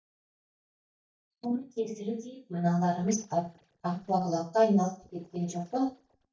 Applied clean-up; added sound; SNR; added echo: neural mask model DeepFilterNet 3.